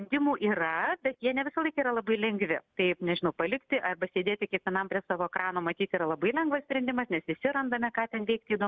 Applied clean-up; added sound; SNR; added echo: none; none; none; none.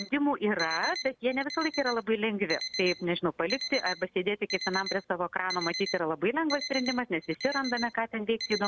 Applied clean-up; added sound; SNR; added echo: none; Alarm; 9 dB; none.